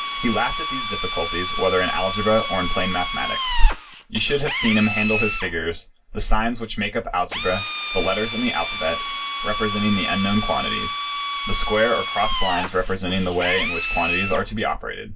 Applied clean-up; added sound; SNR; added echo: none; Drill; 5 dB; reverberation time 0.1 s.